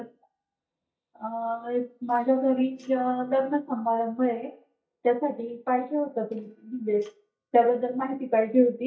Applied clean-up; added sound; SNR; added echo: neural mask model DeepFilterNet 3.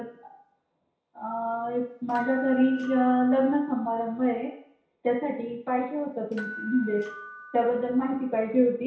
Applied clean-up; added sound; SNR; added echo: none; Door / Bell; 17 dB; reverberation time 0.6 s.